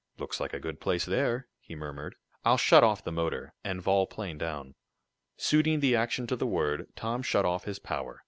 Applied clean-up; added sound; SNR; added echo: none; none; none; none.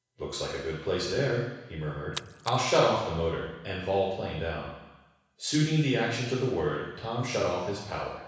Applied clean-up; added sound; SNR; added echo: none; Splash, splatter; 15 dB; reverberation time 1.1 s.